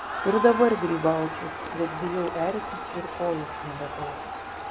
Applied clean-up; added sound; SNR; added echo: none; Crowd; 6 dB; none.